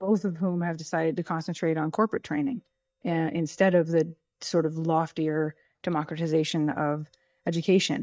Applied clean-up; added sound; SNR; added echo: neural mask model DeepFilterNet 3.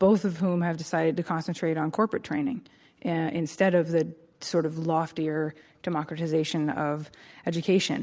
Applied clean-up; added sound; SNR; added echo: none; none; none; none.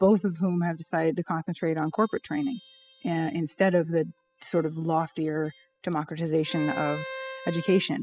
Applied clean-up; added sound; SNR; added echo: classical method spectral subtraction.